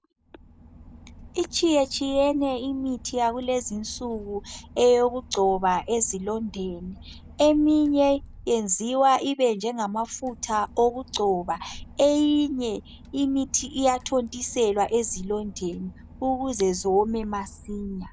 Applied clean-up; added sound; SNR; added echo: none; Engine / Boat, Water vehicle + Chink, clink; 19 dB; none.